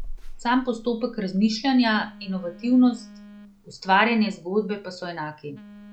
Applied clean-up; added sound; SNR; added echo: none; Telephone; 17 dB; none.